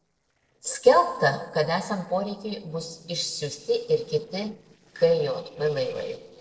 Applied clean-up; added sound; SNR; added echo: neural separator model SepFormer DNS4.